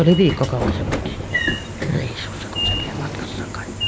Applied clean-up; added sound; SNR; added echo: none; Sliding door / Train; 2 dB; none.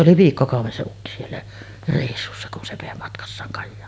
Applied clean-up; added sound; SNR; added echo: none; none; none; none.